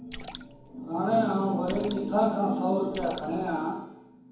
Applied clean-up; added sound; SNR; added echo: none; Splash, splatter; 17 dB; reverberation time 2.0 s.